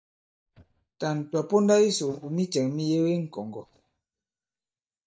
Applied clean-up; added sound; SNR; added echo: neural mask model DeepFilterNet 3.